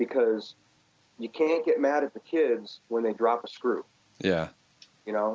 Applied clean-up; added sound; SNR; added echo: none; none; none; none.